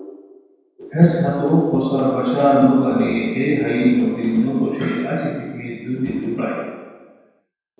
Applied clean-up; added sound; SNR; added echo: none; none; none; reverberation time 1.2 s.